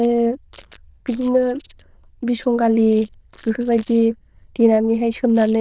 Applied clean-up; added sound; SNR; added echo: neural diffusion model UNIVERSE++.